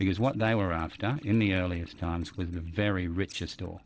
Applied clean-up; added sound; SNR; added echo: neural separator model SepFormer DNS4.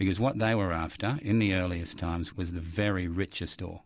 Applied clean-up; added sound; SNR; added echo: none; none; none; none.